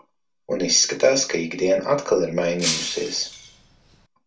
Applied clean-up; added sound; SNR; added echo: none; Shatter; 8 dB; reverberation time 0.2 s.